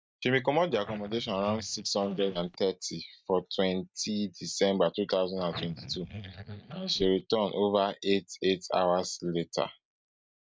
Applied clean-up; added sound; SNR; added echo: neural mask model DeepFilterNet 3.